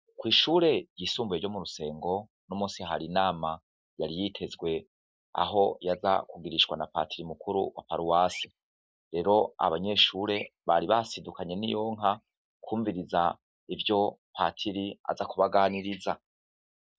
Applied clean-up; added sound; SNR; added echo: neural mask model DeepFilterNet 3.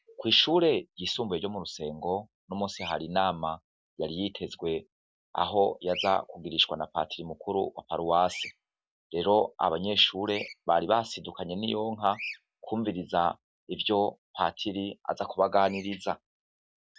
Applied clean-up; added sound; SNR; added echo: none; Bird vocalization, bird call, bird song; 19 dB; none.